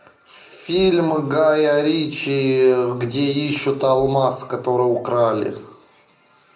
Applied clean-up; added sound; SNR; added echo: none; Bird vocalization, bird call, bird song; 14 dB; reverberation time 0.4 s.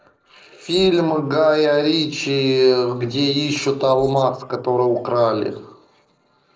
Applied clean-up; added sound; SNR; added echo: neural separator model SepFormer DNS4.